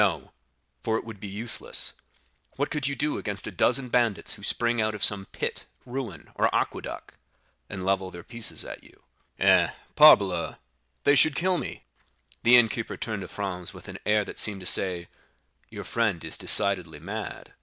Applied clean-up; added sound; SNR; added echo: none; none; none; none.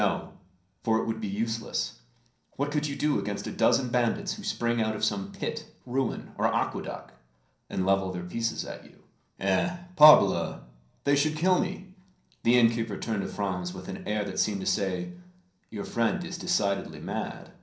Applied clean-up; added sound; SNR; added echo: none; none; none; reverberation time 0.6 s.